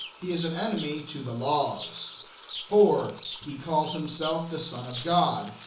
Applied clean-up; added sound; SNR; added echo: none; Bird vocalization, bird call, bird song; 12 dB; reverberation time 0.8 s.